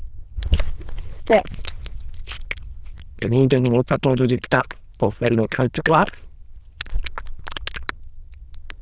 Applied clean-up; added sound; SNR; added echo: neural diffusion model UNIVERSE++.